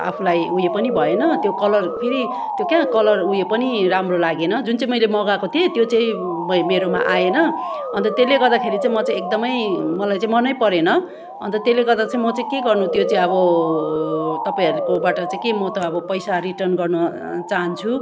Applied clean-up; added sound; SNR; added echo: none; Motor vehicle (road) / Siren; 7 dB; none.